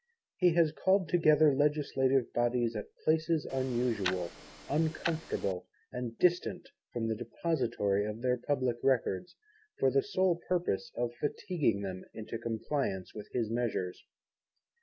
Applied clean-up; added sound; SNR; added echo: none; Tick-tock; 11 dB; none.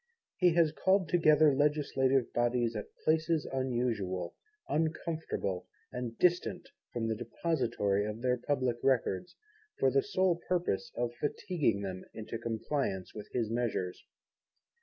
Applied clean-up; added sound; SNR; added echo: none; none; none; none.